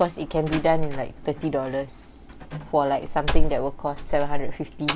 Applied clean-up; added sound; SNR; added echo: none; Slam; -1 dB; none.